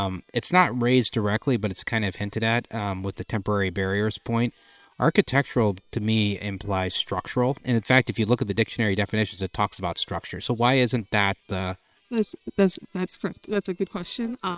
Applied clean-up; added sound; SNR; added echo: neural separator model SepFormer WHAM!.